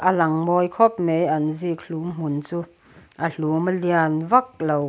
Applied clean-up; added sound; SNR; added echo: none; none; none; none.